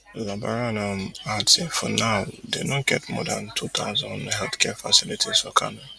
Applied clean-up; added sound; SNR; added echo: none; none; none; none.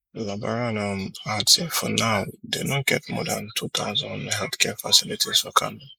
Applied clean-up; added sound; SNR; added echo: neural mask model Resemble Enhance denoiser.